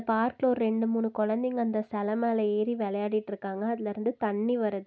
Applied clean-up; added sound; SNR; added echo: none; none; none; none.